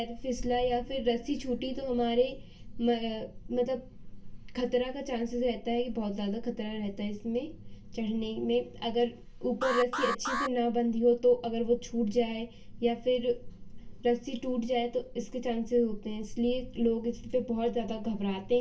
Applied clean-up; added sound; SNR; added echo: none; Alarm; 5 dB; reverberation time 0.2 s.